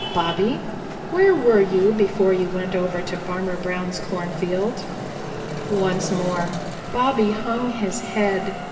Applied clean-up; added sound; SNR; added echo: none; Traffic noise, roadway noise; 9 dB; reverberation time 2.8 s.